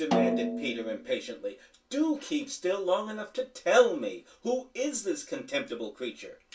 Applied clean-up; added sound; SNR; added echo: none; Snare drum; 3 dB; reverberation time 0.1 s.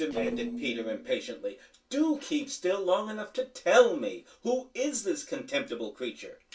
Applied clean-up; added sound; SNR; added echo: neural separator model SepFormer DNS4.